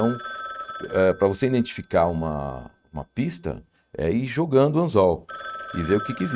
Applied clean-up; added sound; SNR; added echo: neural mask model RNNoise.